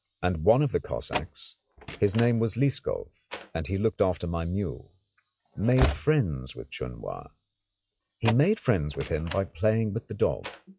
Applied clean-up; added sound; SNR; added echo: classical method log-MMSE.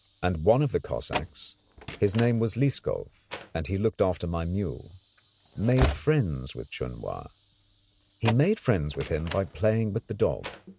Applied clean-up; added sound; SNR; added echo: none; Slam / Train; 11 dB; none.